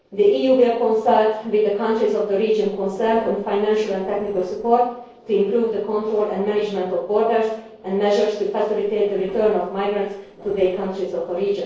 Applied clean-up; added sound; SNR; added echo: neural separator model SepFormer DNS4.